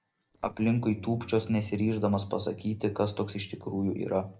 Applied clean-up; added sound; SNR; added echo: neural separator model SepFormer DNS4.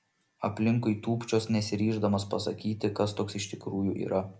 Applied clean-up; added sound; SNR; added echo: none; none; none; none.